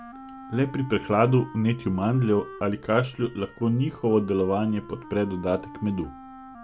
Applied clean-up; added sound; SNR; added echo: none; Wind instrument, woodwind instrument; 17 dB; none.